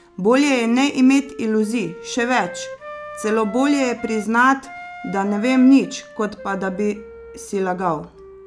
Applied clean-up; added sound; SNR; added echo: none; Wind instrument, woodwind instrument; 17 dB; none.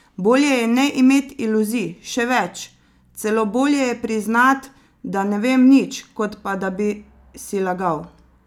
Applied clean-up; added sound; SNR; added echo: none; none; none; none.